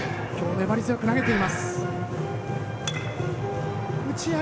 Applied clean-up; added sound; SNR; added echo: none; Breathing; 12 dB; reverberation time 1.4 s.